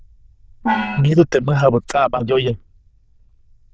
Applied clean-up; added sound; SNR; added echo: neural diffusion model UNIVERSE++.